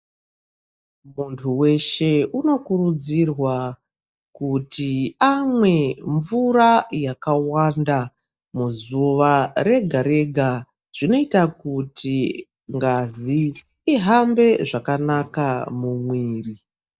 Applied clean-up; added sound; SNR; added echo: neural mask model DeepFilterNet 3.